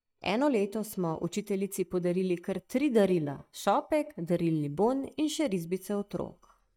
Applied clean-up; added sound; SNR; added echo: neural mask model DeepFilterNet 3.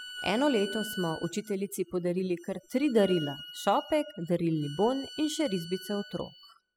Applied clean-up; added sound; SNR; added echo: classical method spectral subtraction.